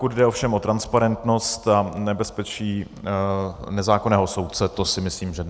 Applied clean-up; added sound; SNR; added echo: none; none; none; none.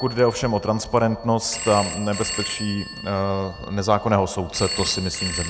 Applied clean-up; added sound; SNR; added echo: none; Telephone; 8 dB; none.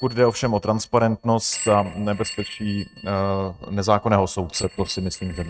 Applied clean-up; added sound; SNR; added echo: neural mask model RNNoise.